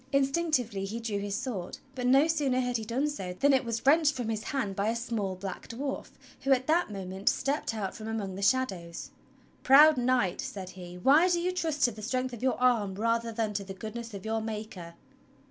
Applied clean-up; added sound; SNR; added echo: none; none; none; none.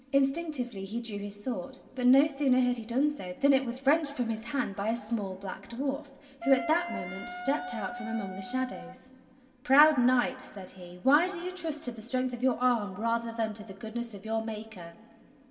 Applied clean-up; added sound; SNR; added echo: none; Wind instrument, woodwind instrument; 10 dB; reverberation time 1.6 s.